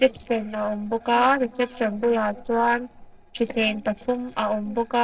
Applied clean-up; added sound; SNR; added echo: neural separator model SepFormer DNS4.